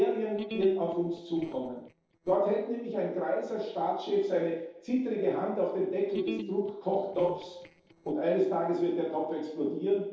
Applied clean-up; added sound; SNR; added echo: neural separator model SepFormer DNS4.